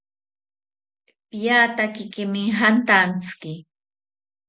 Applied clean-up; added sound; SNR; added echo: none; none; none; none.